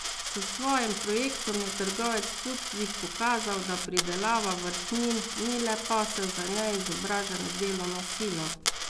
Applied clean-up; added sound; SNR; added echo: none; Coin (dropping); 2 dB; none.